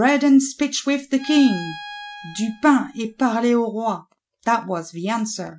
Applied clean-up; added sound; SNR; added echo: none; Bowed string instrument; 16 dB; none.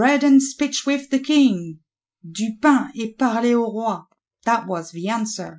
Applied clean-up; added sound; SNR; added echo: neural mask model Resemble Enhance denoiser.